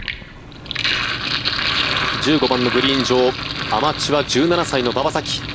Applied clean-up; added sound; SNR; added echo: none; Sink (filling or washing); 4 dB; none.